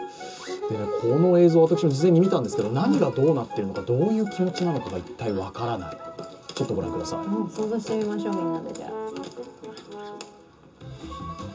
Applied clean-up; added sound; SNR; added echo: none; none; none; reverberation time 0.2 s.